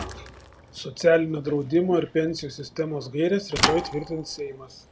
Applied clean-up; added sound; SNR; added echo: none; Thump, thud / Bicycle; 8 dB; none.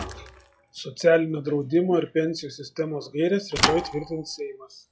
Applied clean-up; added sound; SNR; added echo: classical method log-MMSE.